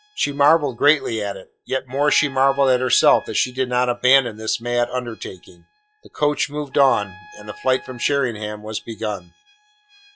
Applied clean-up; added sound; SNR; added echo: classical method log-MMSE.